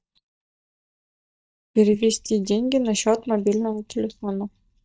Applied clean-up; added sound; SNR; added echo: neural mask model DeepFilterNet 3.